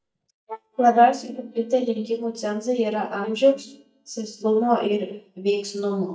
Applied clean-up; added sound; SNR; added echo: neural mask model DeepFilterNet 3.